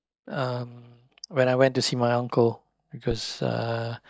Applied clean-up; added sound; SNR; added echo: neural mask model DeepFilterNet 3.